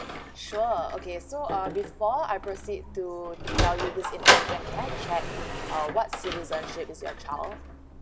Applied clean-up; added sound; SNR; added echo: none; Sliding door; -2 dB; reverberation time 0.5 s.